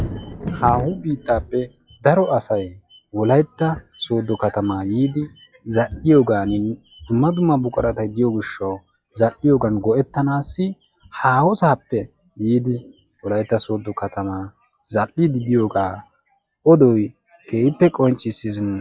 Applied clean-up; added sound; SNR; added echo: classical method log-MMSE.